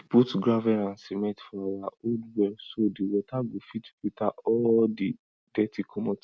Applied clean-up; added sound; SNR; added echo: none; none; none; none.